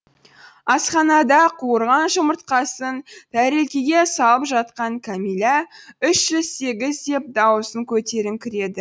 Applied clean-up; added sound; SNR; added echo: none; none; none; none.